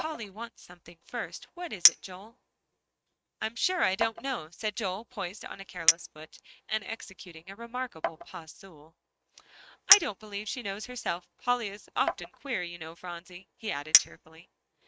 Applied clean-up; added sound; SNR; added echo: neural mask model RNNoise.